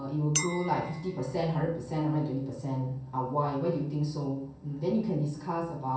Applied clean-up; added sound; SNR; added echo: none; Chink, clink; 9 dB; reverberation time 0.6 s.